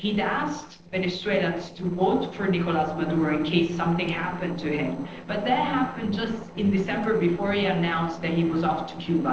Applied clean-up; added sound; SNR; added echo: neural separator model SepFormer DNS4.